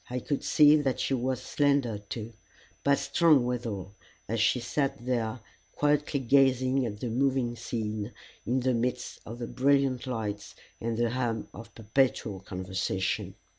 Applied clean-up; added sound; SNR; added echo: none; none; none; none.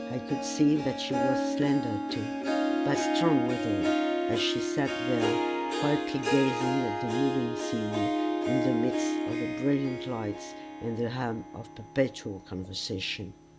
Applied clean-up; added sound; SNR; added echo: none; Harp; 0 dB; none.